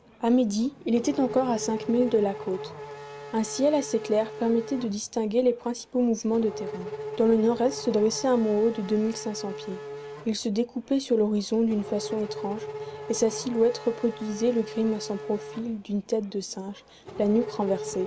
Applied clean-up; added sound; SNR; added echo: none; Race car, auto racing / Accelerating, revving, vroom; 12 dB; none.